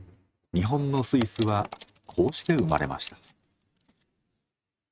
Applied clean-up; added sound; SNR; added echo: neural mask model RNNoise.